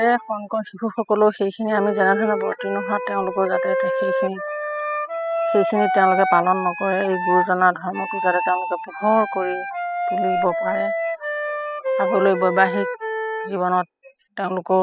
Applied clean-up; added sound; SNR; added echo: classical method spectral subtraction.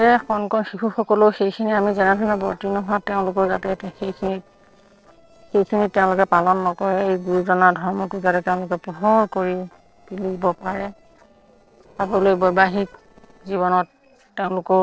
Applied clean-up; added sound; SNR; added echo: neural separator model SepFormer DNS4.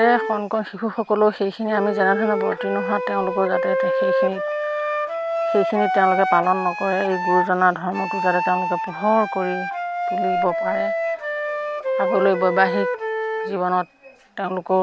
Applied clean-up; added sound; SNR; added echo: none; Wind instrument, woodwind instrument; 2 dB; none.